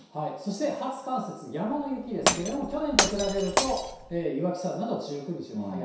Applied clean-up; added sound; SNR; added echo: none; Glass; -1 dB; reverberation time 0.7 s.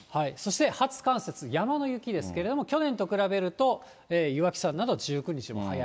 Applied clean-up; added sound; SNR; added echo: none; none; none; none.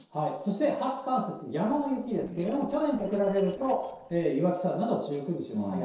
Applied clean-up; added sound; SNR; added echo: neural separator model SepFormer DNS4.